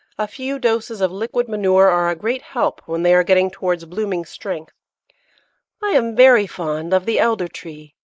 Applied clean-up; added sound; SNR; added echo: neural mask model Resemble Enhance denoiser.